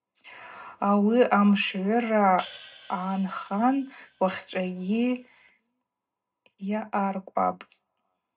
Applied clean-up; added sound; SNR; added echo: none; Hi-hat; 19 dB; reverberation time 0.2 s.